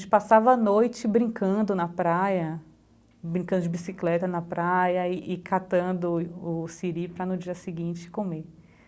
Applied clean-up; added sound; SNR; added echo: none; none; none; none.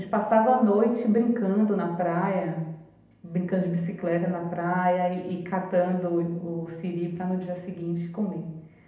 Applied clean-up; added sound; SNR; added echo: none; none; none; reverberation time 0.8 s.